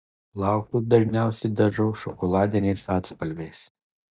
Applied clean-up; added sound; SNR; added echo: neural mask model DeepFilterNet 3.